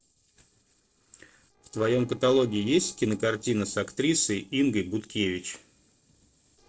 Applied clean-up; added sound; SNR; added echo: neural separator model SepFormer DNS4.